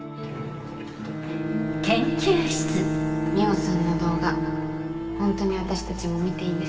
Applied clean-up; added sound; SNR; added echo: none; Bowed string instrument; 4 dB; reverberation time 2.3 s.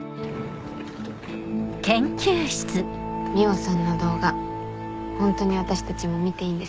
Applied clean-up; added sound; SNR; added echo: none; none; none; none.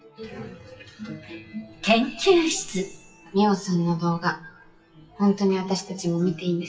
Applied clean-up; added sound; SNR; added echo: classical method WPE with log-MMSE.